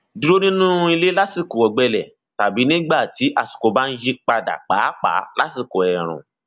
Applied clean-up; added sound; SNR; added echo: none; none; none; none.